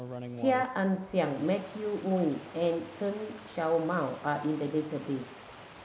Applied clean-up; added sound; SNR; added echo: none; Stream; 15 dB; none.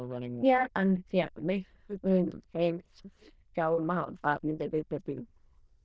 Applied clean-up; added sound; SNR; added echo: neural diffusion model UNIVERSE++.